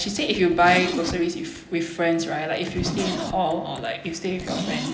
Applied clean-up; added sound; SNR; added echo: none; Zipper (clothing); 9 dB; reverberation time 0.8 s.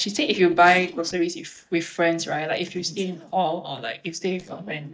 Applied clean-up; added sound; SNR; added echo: neural mask model DeepFilterNet 3.